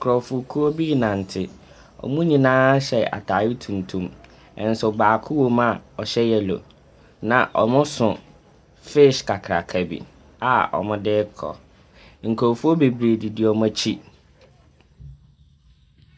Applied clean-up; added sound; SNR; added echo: none; none; none; none.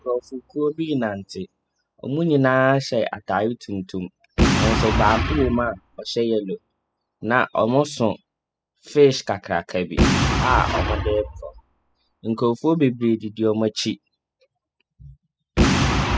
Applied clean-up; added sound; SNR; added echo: classical method spectral subtraction.